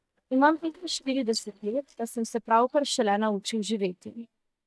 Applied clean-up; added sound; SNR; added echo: neural mask model DeepFilterNet 3.